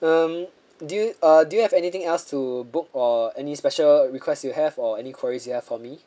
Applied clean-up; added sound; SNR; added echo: none; none; none; none.